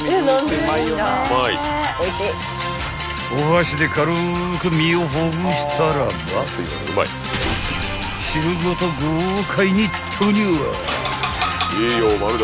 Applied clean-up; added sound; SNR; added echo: none; none; none; none.